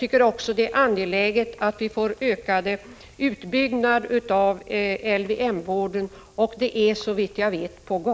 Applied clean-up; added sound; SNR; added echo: none; none; none; none.